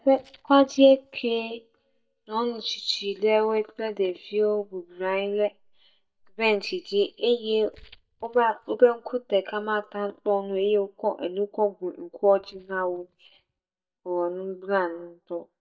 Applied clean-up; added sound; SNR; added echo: neural mask model DeepFilterNet 3.